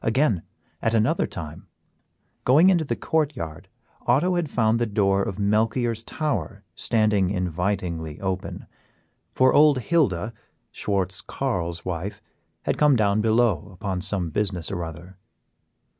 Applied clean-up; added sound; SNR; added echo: none; none; none; none.